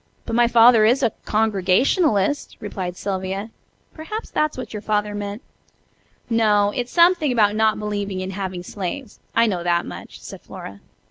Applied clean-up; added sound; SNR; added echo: none; none; none; none.